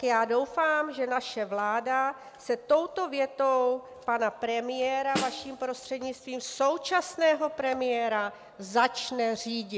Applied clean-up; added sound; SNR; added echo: none; Snare drum; 12 dB; none.